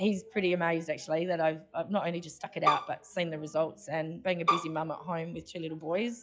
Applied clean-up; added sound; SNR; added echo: classical method log-MMSE.